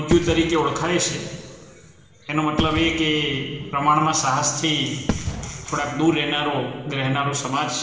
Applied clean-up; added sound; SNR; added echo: none; Fireworks; 11 dB; reverberation time 2.1 s.